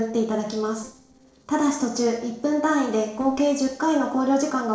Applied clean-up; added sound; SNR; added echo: neural separator model SepFormer DNS4.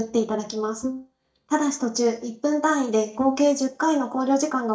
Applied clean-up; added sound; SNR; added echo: neural mask model DeepFilterNet 3.